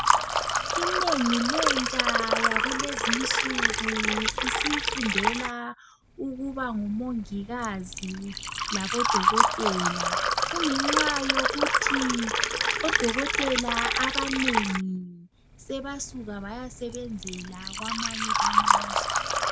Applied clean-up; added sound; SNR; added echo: none; Liquid; -5 dB; none.